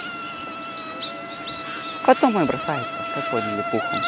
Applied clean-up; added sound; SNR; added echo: none; Insect; 4 dB; none.